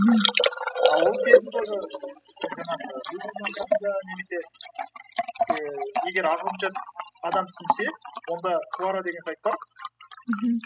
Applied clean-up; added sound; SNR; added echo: classical method spectral subtraction.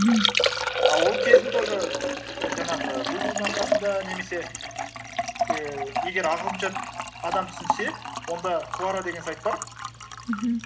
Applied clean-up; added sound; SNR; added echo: none; Liquid; -2 dB; none.